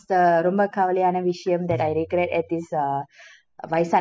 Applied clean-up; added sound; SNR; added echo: classical method spectral subtraction.